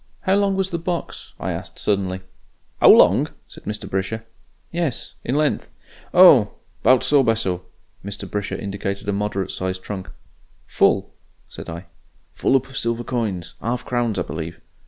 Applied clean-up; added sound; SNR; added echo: none; none; none; none.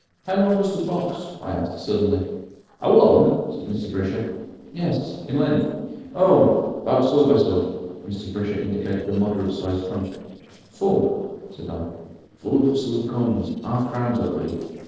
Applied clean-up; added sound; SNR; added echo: neural separator model SepFormer DNS4.